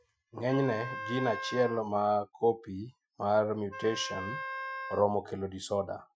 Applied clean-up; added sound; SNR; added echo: classical method Wiener filter.